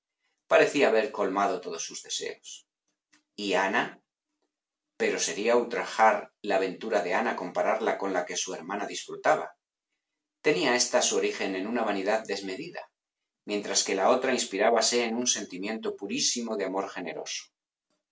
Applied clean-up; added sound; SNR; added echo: none; none; none; none.